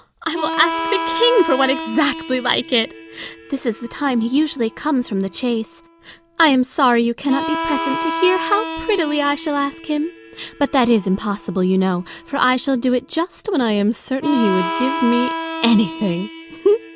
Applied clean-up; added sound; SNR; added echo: none; Harmonica; 9 dB; none.